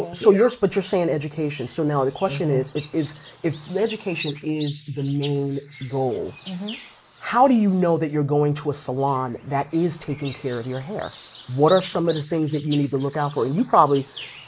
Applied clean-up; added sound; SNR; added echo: neural mask model Resemble Enhance denoiser.